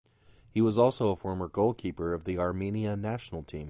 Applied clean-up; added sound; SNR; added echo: none; none; none; none.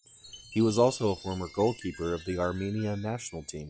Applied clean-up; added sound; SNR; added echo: classical method log-MMSE.